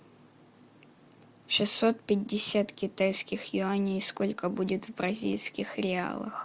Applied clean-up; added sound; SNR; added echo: none; none; none; none.